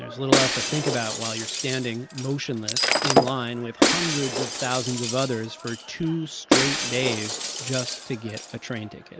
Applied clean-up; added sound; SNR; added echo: none; Shatter + Shatter; -2 dB; none.